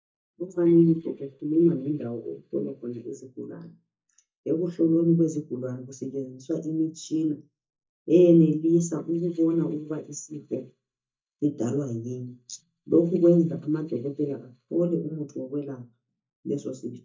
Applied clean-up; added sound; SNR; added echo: neural mask model DeepFilterNet 3.